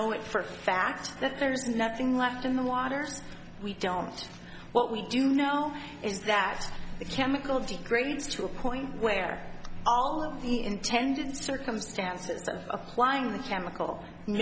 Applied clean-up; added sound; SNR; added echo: none; none; none; none.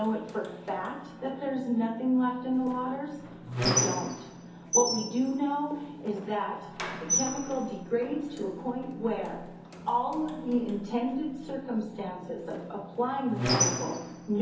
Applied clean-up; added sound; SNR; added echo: none; Squeak; 5 dB; reverberation time 0.5 s.